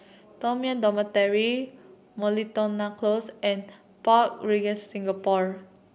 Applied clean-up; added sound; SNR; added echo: none; none; none; none.